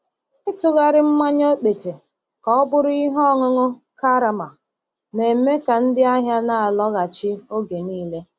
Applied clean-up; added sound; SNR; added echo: none; none; none; none.